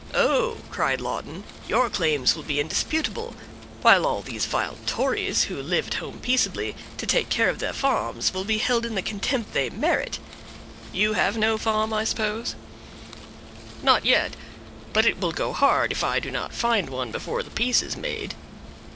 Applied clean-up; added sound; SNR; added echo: none; Wind; 15 dB; none.